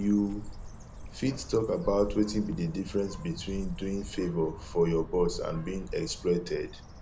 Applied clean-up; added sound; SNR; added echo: none; Bird; 10 dB; none.